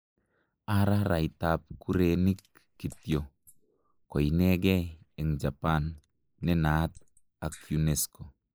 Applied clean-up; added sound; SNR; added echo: neural mask model Resemble Enhance denoiser.